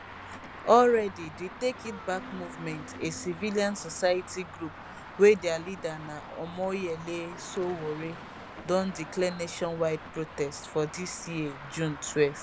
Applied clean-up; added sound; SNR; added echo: none; Traffic noise, roadway noise + Wind instrument, woodwind instrument; 14 dB; none.